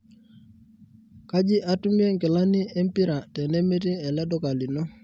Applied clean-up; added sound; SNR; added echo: none; none; none; none.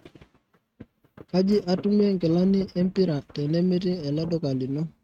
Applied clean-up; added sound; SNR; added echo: neural mask model RNNoise.